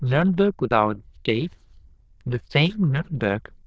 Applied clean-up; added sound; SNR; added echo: neural diffusion model UNIVERSE++.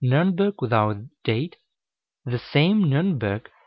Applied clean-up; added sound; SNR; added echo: none; none; none; none.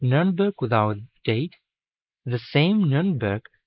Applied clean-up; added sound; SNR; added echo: neural mask model Resemble Enhance denoiser.